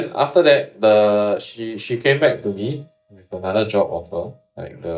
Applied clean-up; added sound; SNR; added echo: neural mask model DeepFilterNet 3.